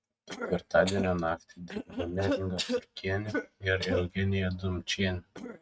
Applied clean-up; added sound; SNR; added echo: neural mask model RNNoise.